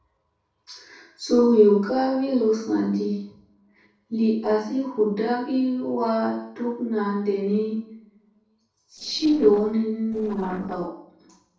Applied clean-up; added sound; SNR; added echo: neural separator model SepFormer DNS4.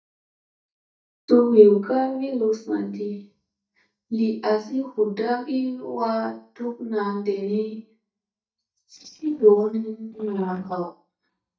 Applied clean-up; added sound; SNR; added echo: neural mask model DeepFilterNet 3.